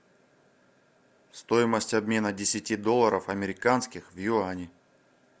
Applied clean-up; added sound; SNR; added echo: none; none; none; none.